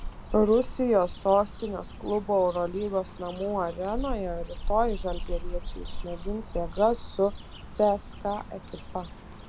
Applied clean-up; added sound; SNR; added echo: none; Cricket / Bird; 7 dB; none.